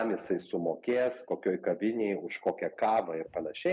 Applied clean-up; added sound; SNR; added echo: none; none; none; none.